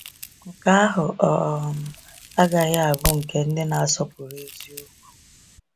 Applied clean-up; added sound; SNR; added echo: none; Crack; 12 dB; none.